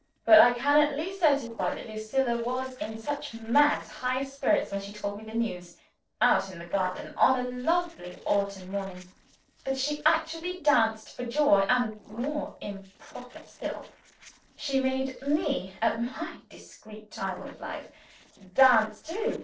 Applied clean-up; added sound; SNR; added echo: neural separator model SepFormer DNS4.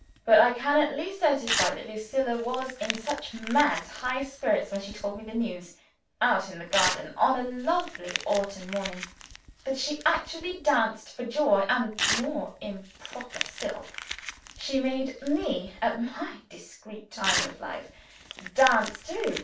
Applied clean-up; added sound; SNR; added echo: none; Crumpling, crinkling / Tearing; 9 dB; reverberation time 0.3 s.